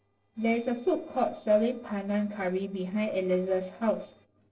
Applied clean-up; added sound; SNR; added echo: neural separator model SepFormer DNS4.